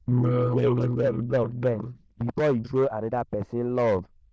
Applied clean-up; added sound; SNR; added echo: neural diffusion model UNIVERSE++.